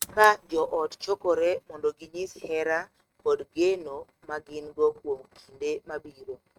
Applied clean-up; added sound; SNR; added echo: neural mask model RNNoise.